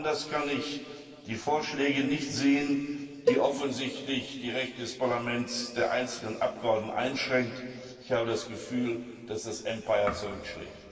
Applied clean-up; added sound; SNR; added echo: none; Cowbell; 2 dB; reverberation time 2.4 s.